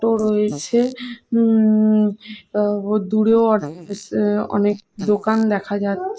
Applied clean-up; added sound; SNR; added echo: neural mask model Resemble Enhance denoiser.